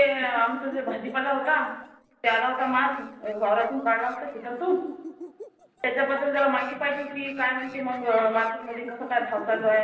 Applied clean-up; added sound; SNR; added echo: neural separator model SepFormer DNS4.